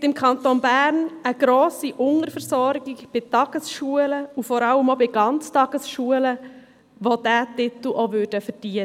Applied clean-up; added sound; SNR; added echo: none; none; none; none.